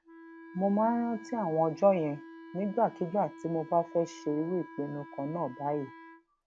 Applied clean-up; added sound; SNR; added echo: none; Wind instrument, woodwind instrument; 17 dB; none.